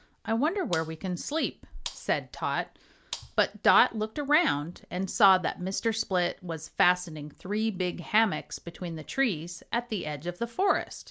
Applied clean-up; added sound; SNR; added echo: none; Gunshot, gunfire; 17 dB; none.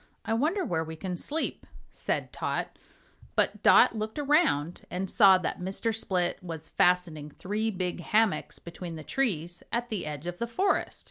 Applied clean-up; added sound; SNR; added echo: none; none; none; none.